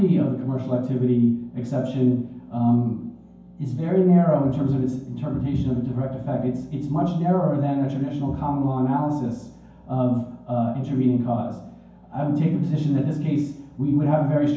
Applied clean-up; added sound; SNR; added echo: none; none; none; reverberation time 0.9 s.